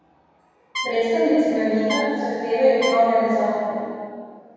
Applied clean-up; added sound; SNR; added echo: none; Trumpet; 12 dB; reverberation time 2.2 s.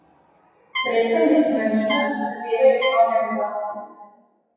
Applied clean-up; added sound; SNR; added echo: classical method WPE with log-MMSE.